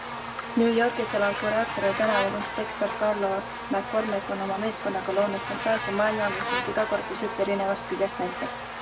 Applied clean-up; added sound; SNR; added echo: none; Buzz; 5 dB; none.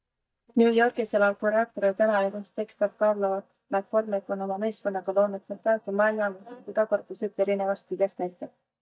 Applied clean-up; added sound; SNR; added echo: neural mask model DeepFilterNet 3.